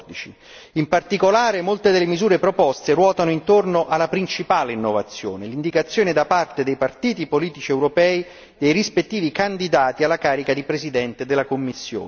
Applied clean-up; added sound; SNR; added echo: none; none; none; none.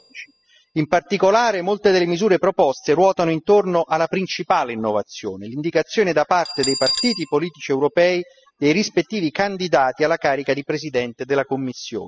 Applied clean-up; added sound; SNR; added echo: classical method spectral subtraction.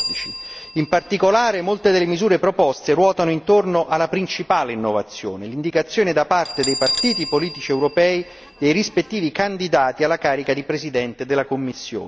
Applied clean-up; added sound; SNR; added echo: none; Bell; 14 dB; none.